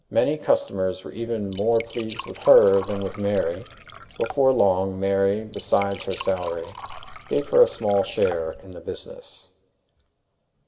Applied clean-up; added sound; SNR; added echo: none; Liquid; 16 dB; reverberation time 0.9 s.